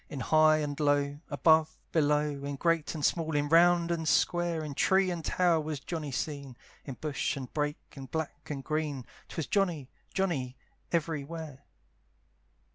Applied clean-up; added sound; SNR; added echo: none; none; none; none.